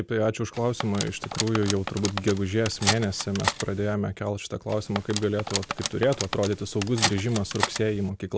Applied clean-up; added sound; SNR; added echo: none; Cutlery, silverware; 5 dB; none.